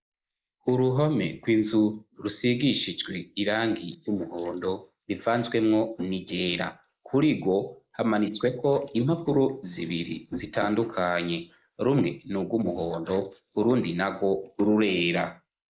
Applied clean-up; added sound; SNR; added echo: neural mask model Resemble Enhance denoiser.